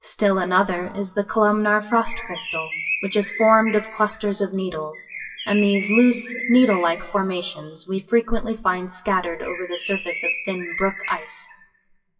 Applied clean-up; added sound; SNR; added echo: classical method WPE with log-MMSE.